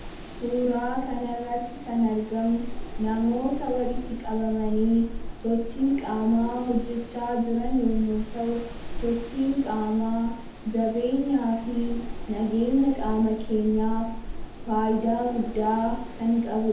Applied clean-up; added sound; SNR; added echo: none; Wind; 8 dB; reverberation time 2.0 s.